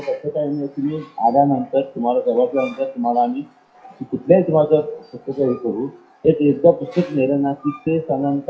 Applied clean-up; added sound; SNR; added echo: classical method WPE with log-MMSE.